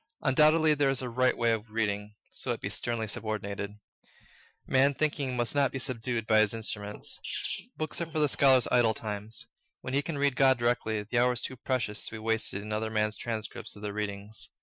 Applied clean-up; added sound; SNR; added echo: classical method Wiener filter.